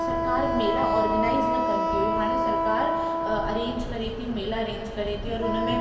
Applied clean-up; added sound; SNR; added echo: none; Wind instrument, woodwind instrument; -2 dB; reverberation time 2.3 s.